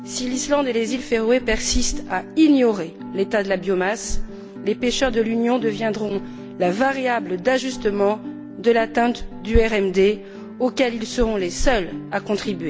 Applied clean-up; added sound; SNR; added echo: none; Guitar; 14 dB; none.